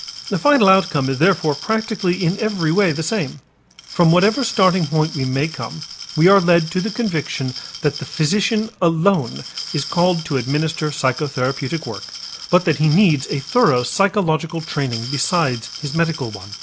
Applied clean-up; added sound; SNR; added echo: none; Glass; 14 dB; none.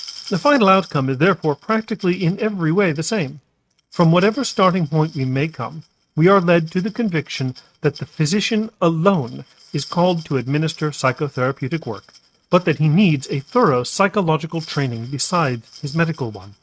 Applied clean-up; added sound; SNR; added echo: neural mask model RNNoise.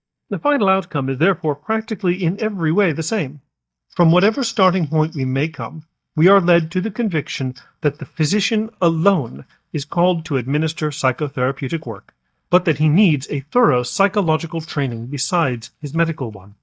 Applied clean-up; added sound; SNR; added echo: neural mask model DeepFilterNet 3.